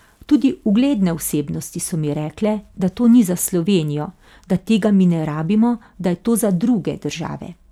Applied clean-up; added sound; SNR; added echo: none; none; none; none.